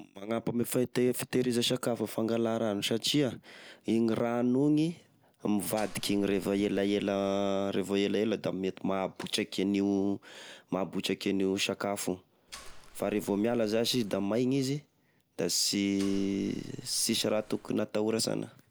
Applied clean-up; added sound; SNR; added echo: none; Mechanisms; 20 dB; none.